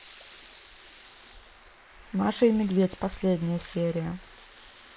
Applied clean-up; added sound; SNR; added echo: neural mask model Resemble Enhance denoiser.